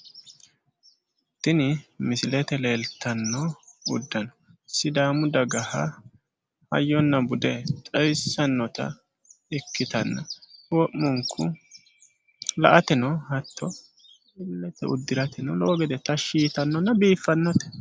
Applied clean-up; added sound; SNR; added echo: none; none; none; none.